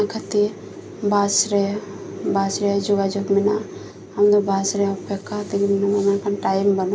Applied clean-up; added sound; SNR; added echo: none; none; none; none.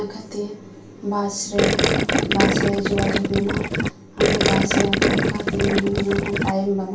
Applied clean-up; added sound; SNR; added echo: none; Gurgling; -4 dB; reverberation time 0.3 s.